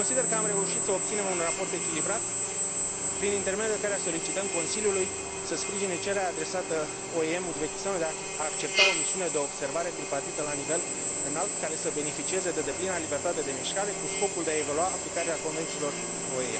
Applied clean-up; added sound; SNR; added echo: none; Drill; -4 dB; none.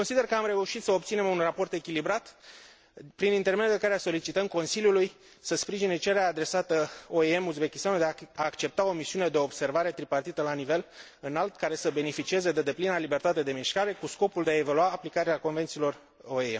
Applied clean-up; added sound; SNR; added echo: none; none; none; none.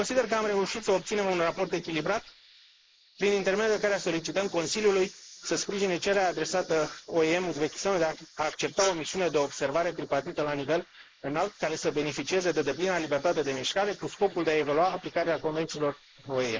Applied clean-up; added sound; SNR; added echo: neural mask model Resemble Enhance denoiser.